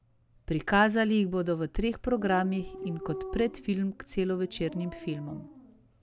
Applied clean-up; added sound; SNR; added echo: none; Dog; 16 dB; none.